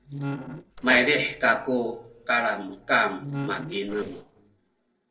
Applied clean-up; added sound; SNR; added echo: neural separator model SepFormer DNS4.